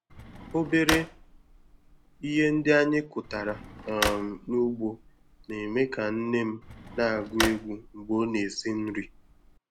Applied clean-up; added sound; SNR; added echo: none; Drawer open or close; 9 dB; none.